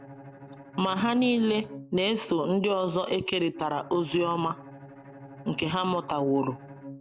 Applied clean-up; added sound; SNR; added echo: none; Bowed string instrument; 18 dB; none.